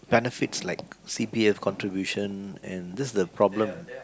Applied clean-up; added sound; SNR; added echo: none; none; none; none.